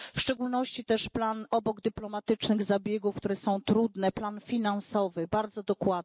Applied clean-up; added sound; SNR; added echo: none; none; none; none.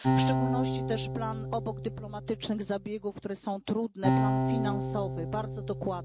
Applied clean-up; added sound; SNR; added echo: none; Acoustic guitar; -3 dB; none.